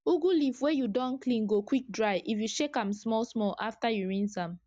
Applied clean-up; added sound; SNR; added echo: none; none; none; none.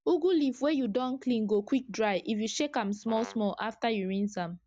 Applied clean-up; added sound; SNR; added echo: none; Brass instrument; 18 dB; none.